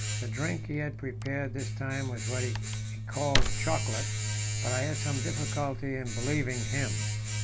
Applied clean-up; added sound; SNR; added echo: none; Domestic sounds, home sounds + Tearing / Wood; -3 dB; none.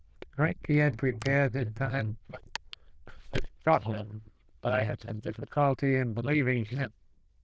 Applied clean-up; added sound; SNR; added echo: neural diffusion model UNIVERSE++.